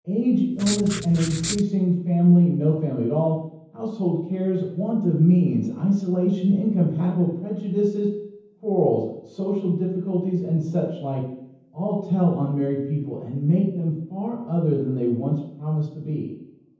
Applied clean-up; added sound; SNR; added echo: none; Writing; 9 dB; reverberation time 0.9 s.